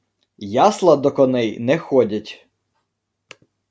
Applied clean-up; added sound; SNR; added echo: none; none; none; none.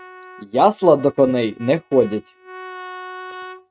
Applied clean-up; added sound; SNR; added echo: neural mask model RNNoise.